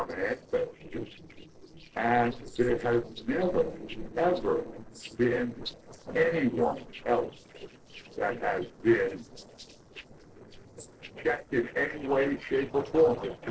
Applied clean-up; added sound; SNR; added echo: neural separator model SepFormer DNS4.